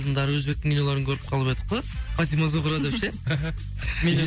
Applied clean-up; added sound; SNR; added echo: none; none; none; none.